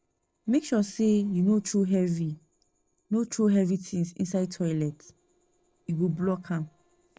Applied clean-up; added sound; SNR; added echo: neural separator model SepFormer DNS4.